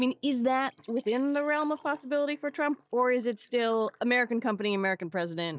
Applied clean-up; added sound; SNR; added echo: neural mask model DeepFilterNet 3.